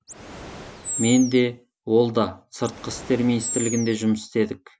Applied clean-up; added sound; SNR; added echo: none; Animal; 9 dB; none.